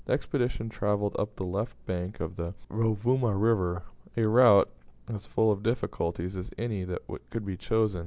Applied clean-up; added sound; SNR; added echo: none; none; none; none.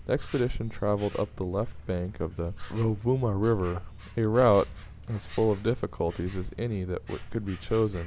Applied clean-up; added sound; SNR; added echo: none; Insect; 14 dB; none.